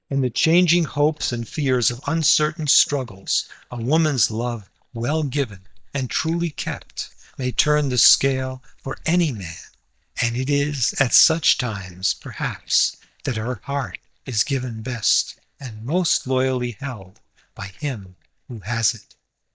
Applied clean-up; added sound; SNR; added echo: neural mask model DeepFilterNet 3.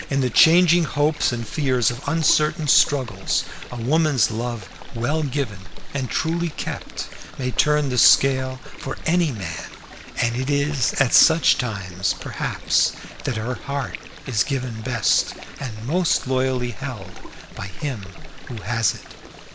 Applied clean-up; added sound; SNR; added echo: none; Stream; 10 dB; none.